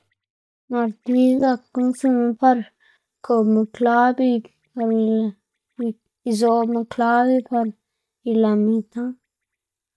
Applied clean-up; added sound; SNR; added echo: neural mask model DeepFilterNet 3.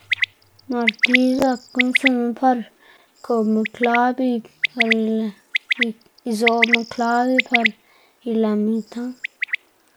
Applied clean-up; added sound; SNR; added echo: none; Bird; 3 dB; none.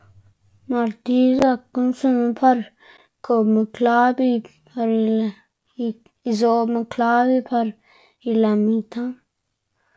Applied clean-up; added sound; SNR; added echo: none; none; none; none.